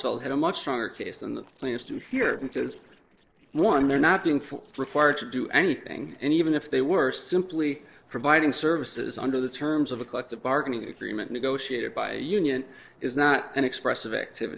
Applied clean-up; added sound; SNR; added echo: neural separator model SepFormer DNS4.